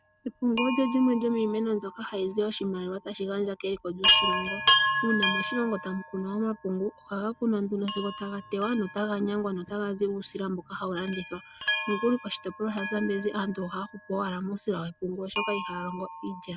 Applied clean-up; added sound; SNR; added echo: none; Chime; 3 dB; none.